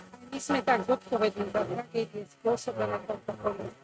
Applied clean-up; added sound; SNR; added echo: neural mask model RNNoise.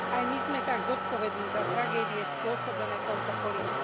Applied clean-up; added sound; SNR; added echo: none; Motor vehicle (road); -2 dB; none.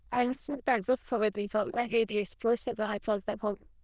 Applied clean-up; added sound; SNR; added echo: neural diffusion model UNIVERSE++.